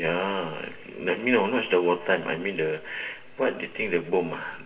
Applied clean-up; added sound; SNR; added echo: none; none; none; reverberation time 0.6 s.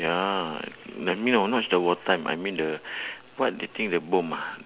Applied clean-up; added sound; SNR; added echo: none; none; none; none.